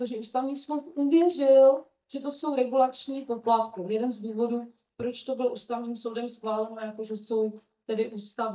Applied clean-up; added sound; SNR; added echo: neural mask model DeepFilterNet 3.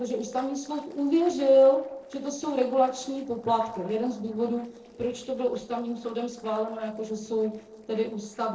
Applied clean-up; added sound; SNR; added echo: neural separator model SepFormer DNS4.